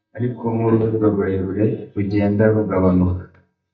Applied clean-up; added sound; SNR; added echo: neural mask model DeepFilterNet 3.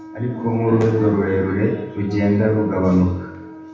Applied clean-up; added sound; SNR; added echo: none; Wind instrument, woodwind instrument; 18 dB; reverberation time 0.9 s.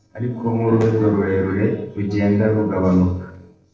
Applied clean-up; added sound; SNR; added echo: neural separator model SepFormer DNS4.